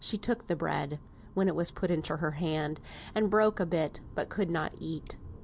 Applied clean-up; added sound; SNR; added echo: none; none; none; none.